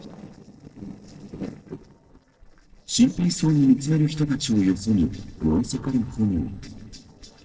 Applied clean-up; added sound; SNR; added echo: neural separator model SepFormer DNS4.